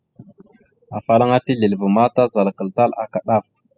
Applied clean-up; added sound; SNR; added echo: classical method spectral subtraction.